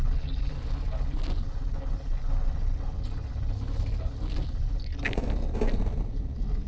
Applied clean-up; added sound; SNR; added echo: neural separator model SepFormer DNS4.